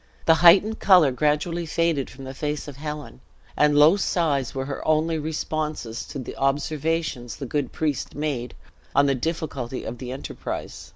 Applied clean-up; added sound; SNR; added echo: none; none; none; none.